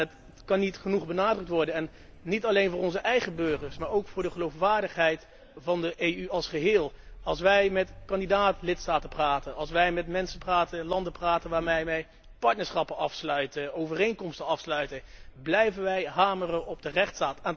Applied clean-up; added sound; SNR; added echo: none; Sliding door; 19 dB; none.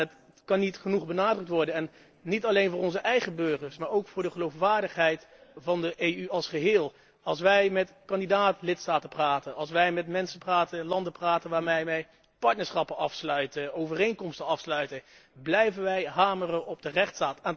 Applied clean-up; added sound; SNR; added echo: neural separator model SepFormer DNS4.